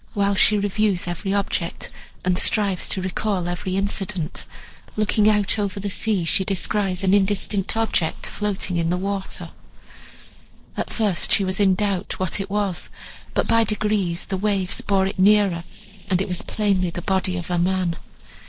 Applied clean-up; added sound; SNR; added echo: neural separator model SepFormer DNS4.